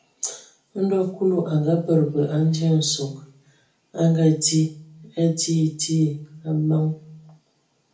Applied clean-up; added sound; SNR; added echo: none; none; none; reverberation time 0.4 s.